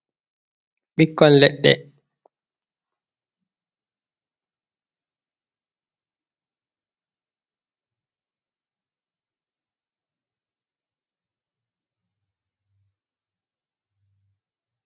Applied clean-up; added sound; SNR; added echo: none; none; none; none.